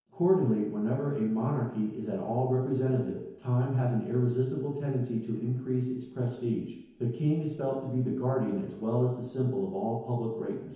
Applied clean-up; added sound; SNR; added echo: none; none; none; reverberation time 1.0 s.